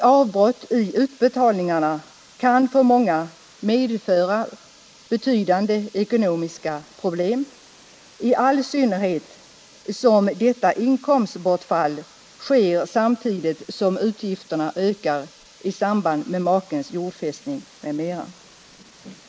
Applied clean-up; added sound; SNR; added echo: neural mask model Resemble Enhance denoiser.